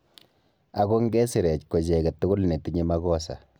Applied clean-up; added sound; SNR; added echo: none; none; none; none.